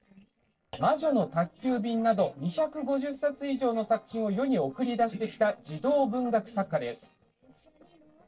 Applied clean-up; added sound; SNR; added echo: neural separator model SepFormer DNS4.